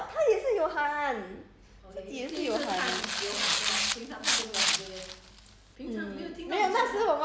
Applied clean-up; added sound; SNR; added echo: none; Tearing; 0 dB; none.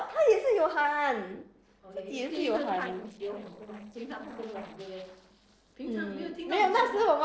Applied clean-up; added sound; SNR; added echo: neural separator model SepFormer DNS4.